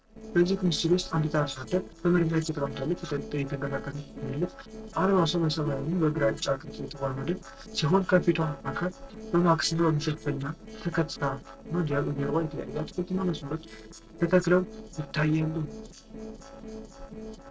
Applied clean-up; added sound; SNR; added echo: neural separator model SepFormer DNS4.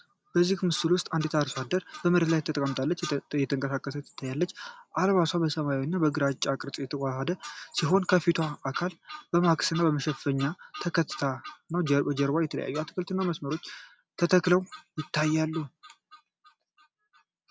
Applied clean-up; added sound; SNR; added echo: none; none; none; none.